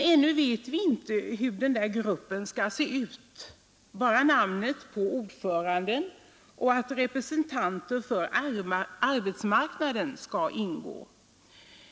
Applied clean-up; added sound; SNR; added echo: none; none; none; none.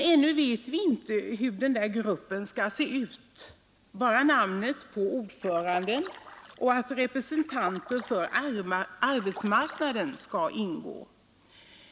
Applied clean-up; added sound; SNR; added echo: none; Splash, splatter; 17 dB; none.